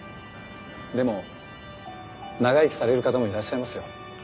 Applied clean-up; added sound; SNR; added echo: none; none; none; none.